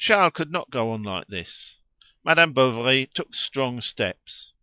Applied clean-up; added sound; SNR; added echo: neural mask model Resemble Enhance denoiser.